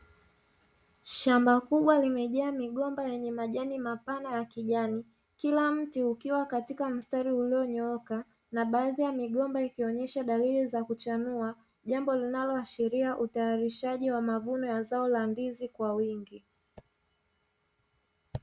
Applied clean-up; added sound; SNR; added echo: none; none; none; none.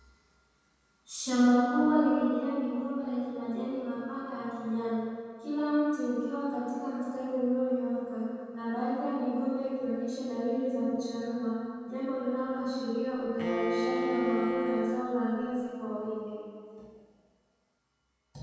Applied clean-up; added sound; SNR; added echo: none; Bowed string instrument; 2 dB; reverberation time 2.1 s.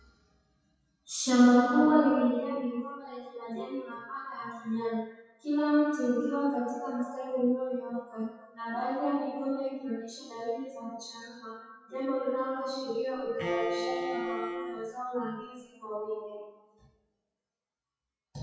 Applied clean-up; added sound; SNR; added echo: classical method WPE with log-MMSE.